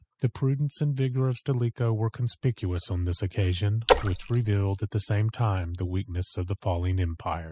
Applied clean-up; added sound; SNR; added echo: classical method spectral subtraction.